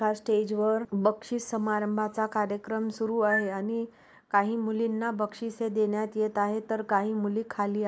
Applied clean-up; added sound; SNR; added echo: neural mask model Resemble Enhance denoiser.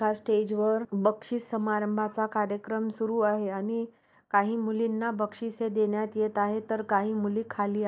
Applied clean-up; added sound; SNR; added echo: neural mask model DeepFilterNet 3.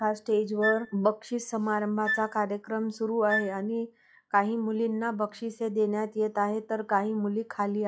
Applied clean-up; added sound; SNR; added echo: classical method log-MMSE.